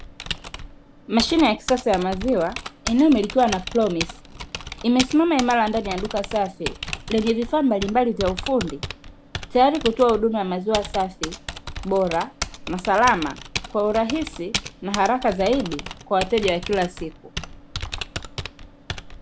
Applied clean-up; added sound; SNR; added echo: none; Typing; 10 dB; none.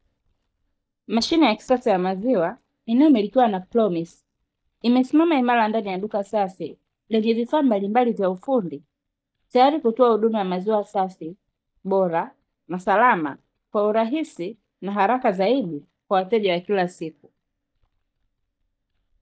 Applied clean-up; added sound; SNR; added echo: neural mask model DeepFilterNet 3.